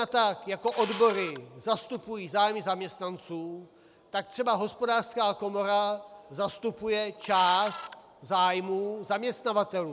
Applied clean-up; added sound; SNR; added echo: none; Camera; 14 dB; none.